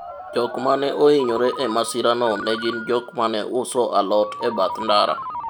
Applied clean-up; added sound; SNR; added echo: none; Ringtone; 12 dB; none.